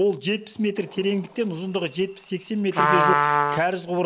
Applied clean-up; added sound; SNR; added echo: none; Trumpet; 0 dB; none.